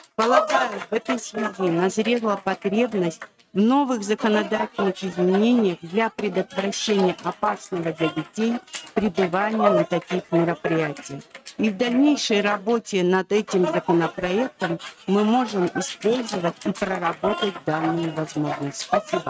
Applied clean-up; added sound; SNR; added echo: neural mask model RNNoise.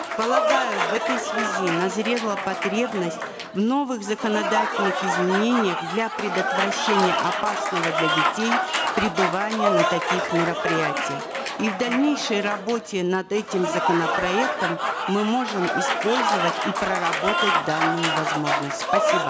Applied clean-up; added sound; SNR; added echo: none; Applause / Crowd; -1 dB; none.